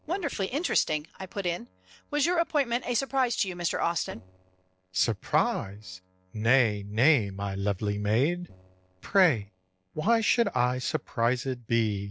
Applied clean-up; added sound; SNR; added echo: neural separator model SepFormer DNS4.